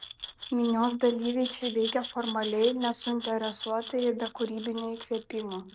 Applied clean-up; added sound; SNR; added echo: none; Glass; 8 dB; none.